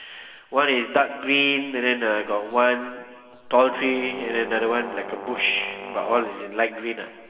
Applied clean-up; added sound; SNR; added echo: none; Brass instrument; 12 dB; reverberation time 1.9 s.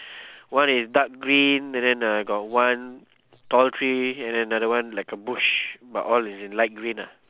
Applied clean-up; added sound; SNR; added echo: none; none; none; none.